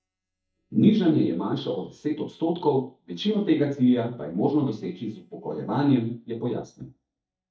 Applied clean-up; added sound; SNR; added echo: neural mask model DeepFilterNet 3.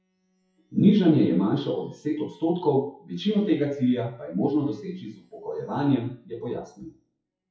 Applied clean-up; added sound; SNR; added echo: classical method WPE with log-MMSE.